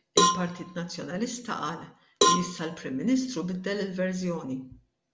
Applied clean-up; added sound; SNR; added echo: none; Cowbell; -2 dB; none.